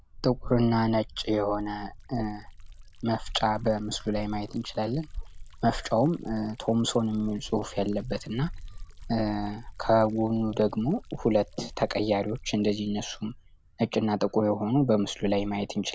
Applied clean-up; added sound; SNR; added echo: none; Liquid; 14 dB; none.